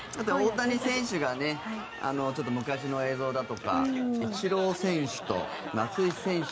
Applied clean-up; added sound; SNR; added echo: none; none; none; none.